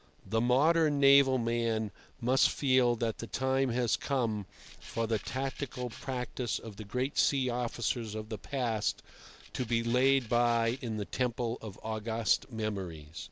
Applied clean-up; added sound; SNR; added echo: none; Rattle (instrument); 18 dB; none.